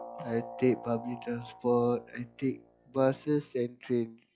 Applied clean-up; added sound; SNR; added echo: classical method log-MMSE.